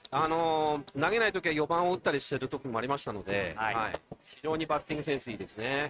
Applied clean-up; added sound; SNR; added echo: neural mask model RNNoise.